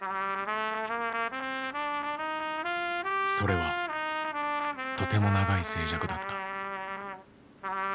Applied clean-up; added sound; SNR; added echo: none; Trumpet; -2 dB; none.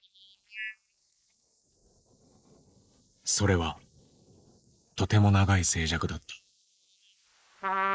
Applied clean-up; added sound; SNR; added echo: neural mask model Resemble Enhance denoiser.